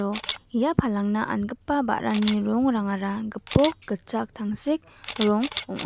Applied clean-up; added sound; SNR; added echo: none; Camera; 12 dB; none.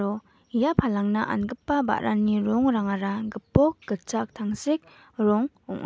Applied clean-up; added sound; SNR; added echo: none; none; none; none.